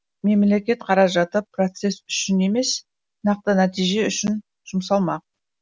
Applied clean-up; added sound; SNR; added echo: none; none; none; none.